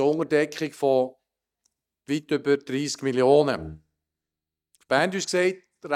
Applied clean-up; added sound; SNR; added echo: neural mask model DeepFilterNet 3.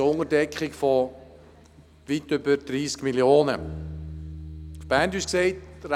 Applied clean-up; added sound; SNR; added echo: none; Bass guitar; 16 dB; none.